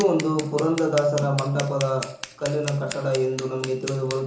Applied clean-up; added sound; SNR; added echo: none; Scissors; 13 dB; reverberation time 0.7 s.